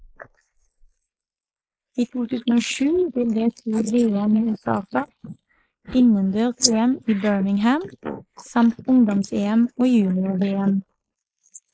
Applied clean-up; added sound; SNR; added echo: neural mask model Resemble Enhance denoiser.